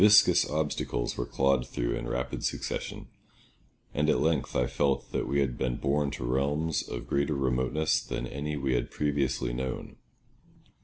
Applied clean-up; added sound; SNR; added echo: none; none; none; none.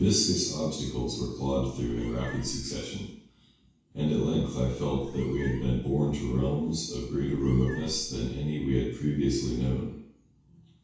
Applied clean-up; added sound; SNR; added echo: none; Meow; 17 dB; reverberation time 0.6 s.